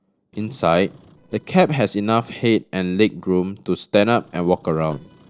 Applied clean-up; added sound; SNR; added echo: neural separator model SepFormer DNS4.